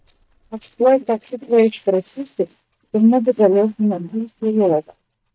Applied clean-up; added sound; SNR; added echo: neural mask model DeepFilterNet 3.